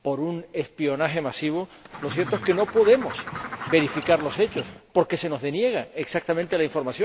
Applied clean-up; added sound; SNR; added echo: none; Bird; 11 dB; none.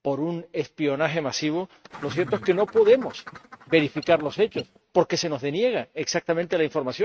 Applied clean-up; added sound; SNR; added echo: neural mask model RNNoise.